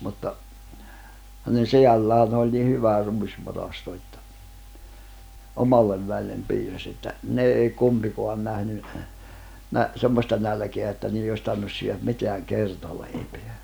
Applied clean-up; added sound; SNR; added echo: none; none; none; none.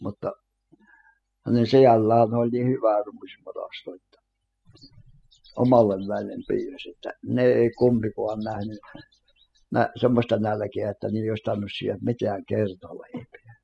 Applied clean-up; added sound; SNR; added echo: classical method spectral subtraction.